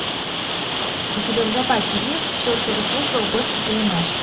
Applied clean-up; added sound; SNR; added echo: none; Rain; 0 dB; reverberation time 1.3 s.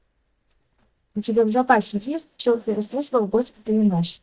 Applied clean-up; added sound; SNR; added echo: neural mask model DeepFilterNet 3.